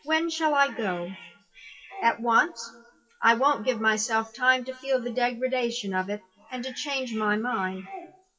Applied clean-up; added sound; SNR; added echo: classical method WPE with log-MMSE.